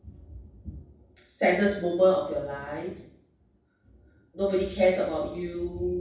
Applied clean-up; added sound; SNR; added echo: none; none; none; reverberation time 0.7 s.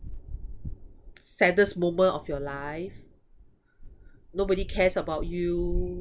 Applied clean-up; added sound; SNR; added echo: none; none; none; none.